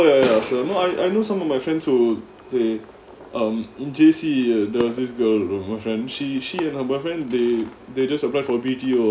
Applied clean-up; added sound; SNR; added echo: none; Fireworks; 16 dB; none.